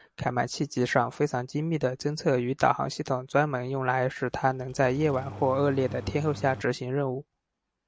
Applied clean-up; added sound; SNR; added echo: none; Engine starting; 14 dB; none.